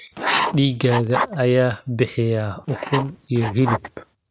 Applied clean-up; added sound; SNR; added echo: neural mask model RNNoise.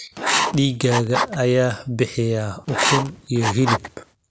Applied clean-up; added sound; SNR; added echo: none; Writing; 2 dB; none.